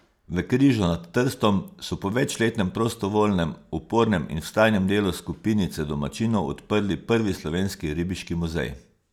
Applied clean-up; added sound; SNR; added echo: none; none; none; none.